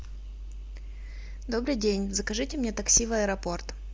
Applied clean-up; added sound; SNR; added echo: none; none; none; none.